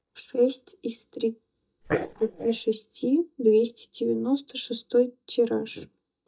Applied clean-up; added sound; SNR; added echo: neural mask model DeepFilterNet 3.